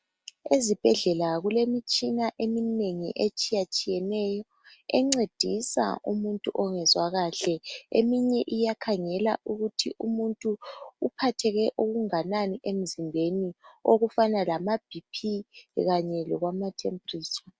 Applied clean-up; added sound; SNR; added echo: none; none; none; none.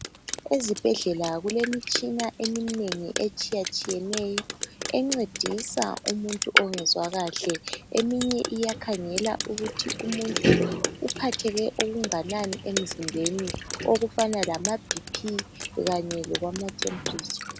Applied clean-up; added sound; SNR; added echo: none; Drip; 3 dB; none.